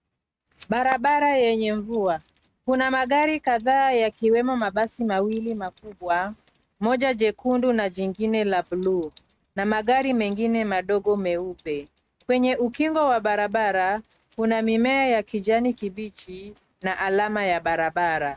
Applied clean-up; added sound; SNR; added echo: neural mask model RNNoise.